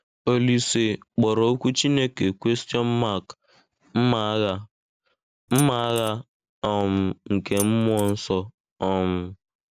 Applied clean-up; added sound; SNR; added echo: none; Keys jangling; 12 dB; none.